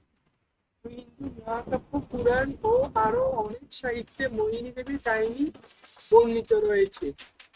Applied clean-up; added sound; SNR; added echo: neural mask model RNNoise.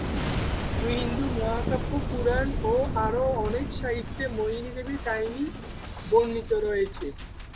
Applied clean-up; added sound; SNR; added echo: none; Boom; 2 dB; none.